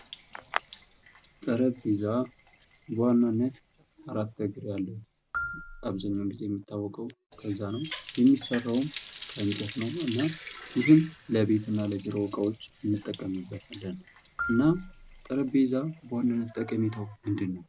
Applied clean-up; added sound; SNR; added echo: none; Marimba, xylophone + Water tap, faucet; 15 dB; none.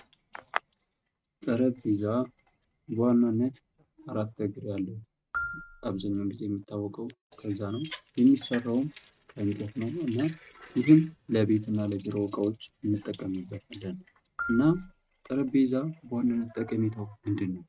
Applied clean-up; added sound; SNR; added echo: neural mask model RNNoise.